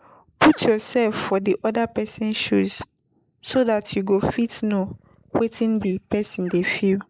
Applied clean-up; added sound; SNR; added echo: neural mask model Resemble Enhance denoiser.